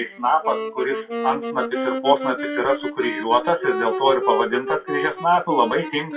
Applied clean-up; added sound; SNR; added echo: classical method WPE with log-MMSE.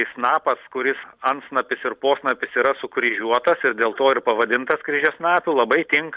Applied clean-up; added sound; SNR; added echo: none; none; none; none.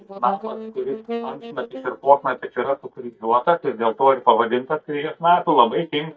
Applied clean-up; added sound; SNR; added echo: neural mask model DeepFilterNet 3.